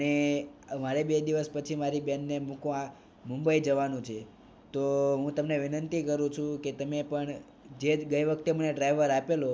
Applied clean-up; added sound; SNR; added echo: none; none; none; none.